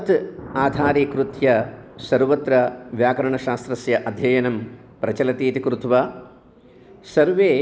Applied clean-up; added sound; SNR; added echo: none; Thunder; 18 dB; none.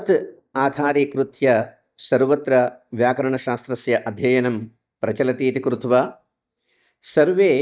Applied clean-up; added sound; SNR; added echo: neural mask model DeepFilterNet 3.